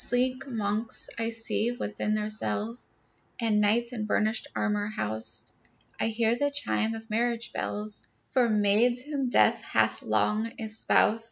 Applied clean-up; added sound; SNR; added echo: none; none; none; none.